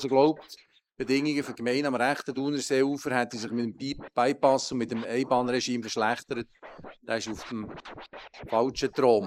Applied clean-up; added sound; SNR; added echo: neural mask model Resemble Enhance denoiser.